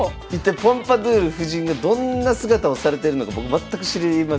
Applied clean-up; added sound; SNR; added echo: none; none; none; none.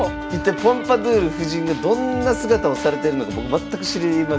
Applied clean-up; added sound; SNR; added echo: none; Wind instrument, woodwind instrument; 9 dB; none.